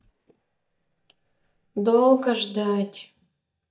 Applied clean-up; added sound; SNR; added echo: neural mask model DeepFilterNet 3.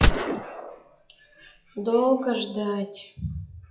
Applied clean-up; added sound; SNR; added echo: classical method WPE with log-MMSE.